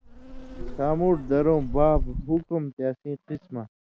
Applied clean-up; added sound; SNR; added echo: none; Insect; 5 dB; none.